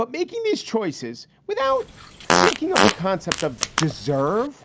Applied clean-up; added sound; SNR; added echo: none; Fart; -1 dB; none.